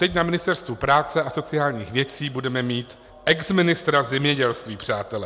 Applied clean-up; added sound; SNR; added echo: none; none; none; none.